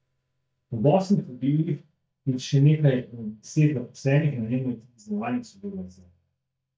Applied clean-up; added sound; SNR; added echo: neural mask model DeepFilterNet 3.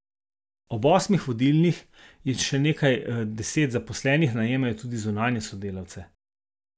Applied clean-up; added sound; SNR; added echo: none; none; none; none.